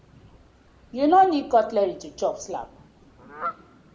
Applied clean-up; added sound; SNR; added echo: none; Fowl; 17 dB; none.